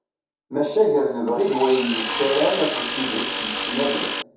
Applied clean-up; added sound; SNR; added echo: none; Tools; 3 dB; reverberation time 0.6 s.